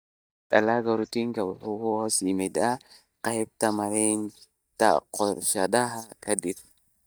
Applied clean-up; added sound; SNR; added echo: neural mask model DeepFilterNet 3.